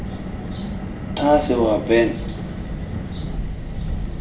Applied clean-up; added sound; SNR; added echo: none; Car; 4 dB; reverberation time 0.6 s.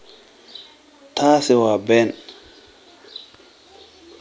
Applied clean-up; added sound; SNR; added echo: none; none; none; none.